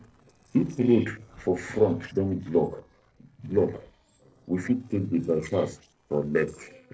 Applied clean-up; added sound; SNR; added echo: neural separator model SepFormer DNS4.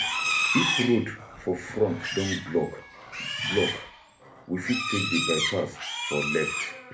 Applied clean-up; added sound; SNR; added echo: none; Livestock, farm animals, working animals; 1 dB; reverberation time 0.3 s.